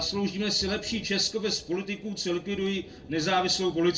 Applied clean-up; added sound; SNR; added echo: none; Thunder / Rain; 20 dB; reverberation time 0.2 s.